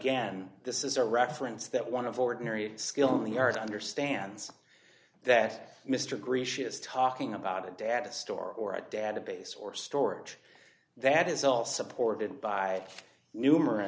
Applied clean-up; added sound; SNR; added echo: none; none; none; none.